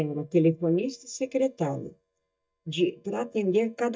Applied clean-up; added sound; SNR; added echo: neural mask model DeepFilterNet 3.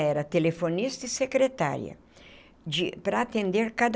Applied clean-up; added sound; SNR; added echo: none; none; none; none.